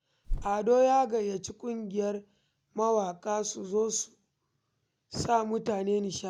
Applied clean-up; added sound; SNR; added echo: none; Bird; 11 dB; none.